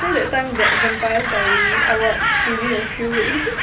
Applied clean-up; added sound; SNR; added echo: none; Crow; -2 dB; reverberation time 0.3 s.